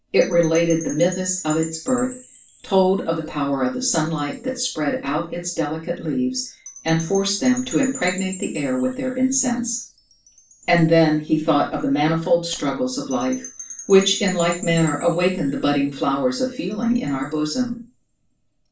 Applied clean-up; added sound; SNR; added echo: none; Wind chime / Percussion; 19 dB; reverberation time 0.3 s.